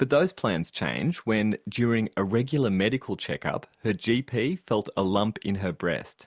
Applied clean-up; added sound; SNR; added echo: none; none; none; none.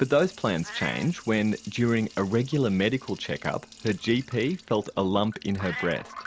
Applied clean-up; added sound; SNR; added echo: none; Liquid + Meow; 16 dB; none.